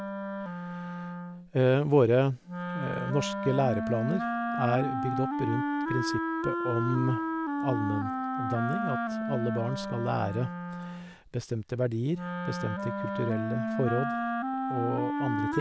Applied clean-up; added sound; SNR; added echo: none; Wind instrument, woodwind instrument; 2 dB; none.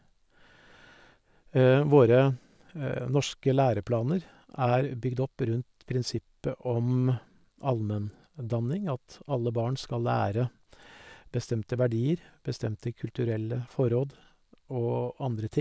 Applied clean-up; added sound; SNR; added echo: none; none; none; none.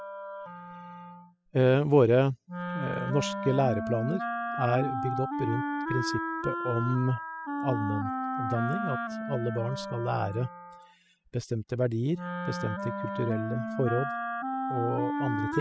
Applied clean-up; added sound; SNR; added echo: classical method spectral subtraction.